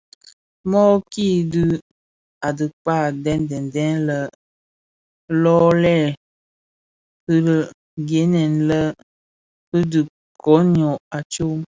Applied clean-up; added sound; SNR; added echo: none; none; none; none.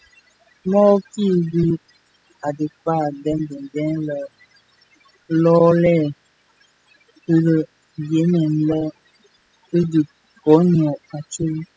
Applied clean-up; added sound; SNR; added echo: classical method spectral subtraction.